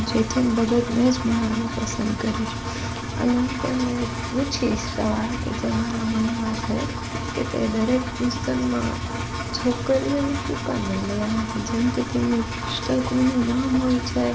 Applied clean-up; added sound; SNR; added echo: none; Engine; 5 dB; none.